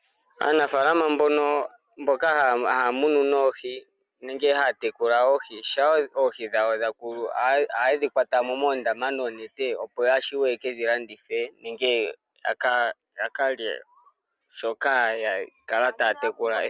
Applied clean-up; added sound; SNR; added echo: none; none; none; none.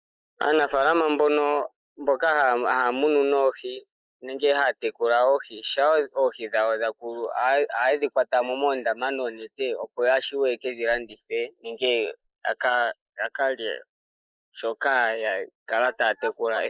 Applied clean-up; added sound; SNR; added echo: neural mask model Resemble Enhance denoiser.